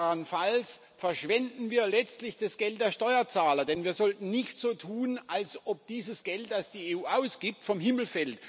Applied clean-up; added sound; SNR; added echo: none; none; none; none.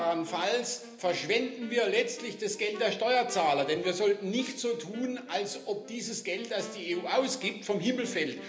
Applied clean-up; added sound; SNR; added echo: none; Wind instrument, woodwind instrument; 18 dB; reverberation time 0.8 s.